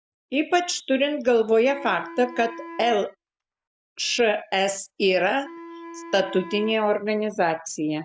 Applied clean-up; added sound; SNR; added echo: none; Wind instrument, woodwind instrument; 17 dB; none.